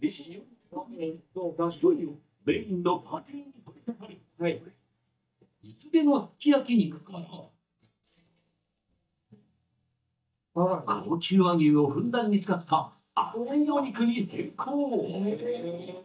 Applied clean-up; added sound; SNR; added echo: neural mask model DeepFilterNet 3.